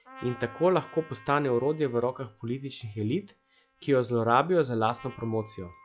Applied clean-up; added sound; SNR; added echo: classical method log-MMSE.